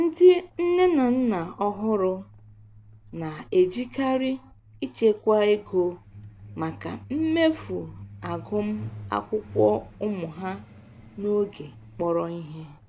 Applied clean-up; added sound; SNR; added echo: none; Truck; 19 dB; none.